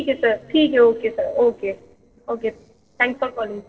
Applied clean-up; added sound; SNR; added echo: neural separator model SepFormer DNS4.